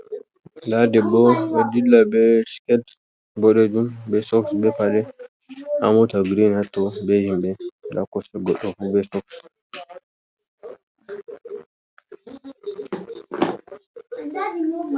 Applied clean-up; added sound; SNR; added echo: none; none; none; none.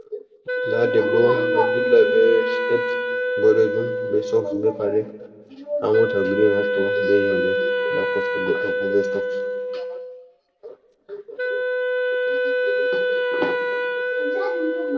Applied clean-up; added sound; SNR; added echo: none; Wind instrument, woodwind instrument; 0 dB; reverberation time 1.2 s.